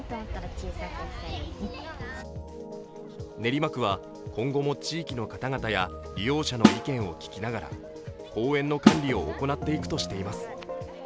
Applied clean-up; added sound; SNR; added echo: none; Snare drum; -2 dB; none.